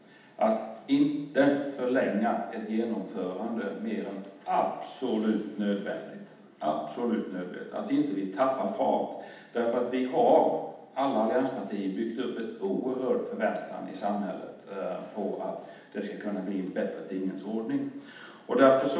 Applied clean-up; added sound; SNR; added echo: none; none; none; reverberation time 0.8 s.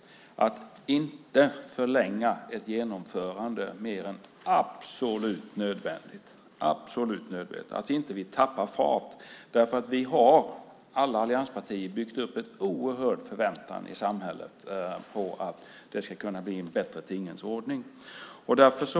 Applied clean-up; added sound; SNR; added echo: none; none; none; none.